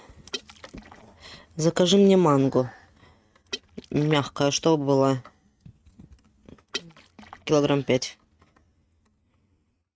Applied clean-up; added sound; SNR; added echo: neural mask model RNNoise.